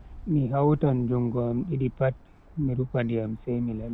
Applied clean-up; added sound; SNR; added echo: none; Bird; 18 dB; none.